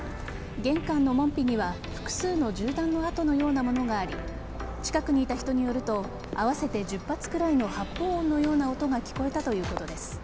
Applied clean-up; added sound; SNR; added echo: none; Walk, footsteps; 11 dB; none.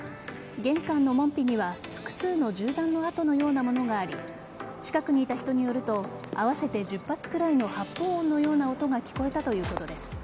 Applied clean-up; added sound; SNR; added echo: none; none; none; none.